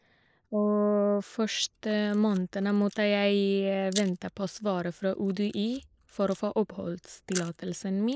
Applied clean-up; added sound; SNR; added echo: neural mask model Resemble Enhance denoiser.